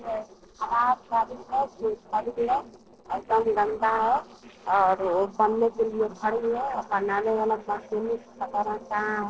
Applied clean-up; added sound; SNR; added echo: neural separator model SepFormer DNS4.